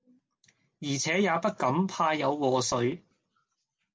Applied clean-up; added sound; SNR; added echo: none; none; none; none.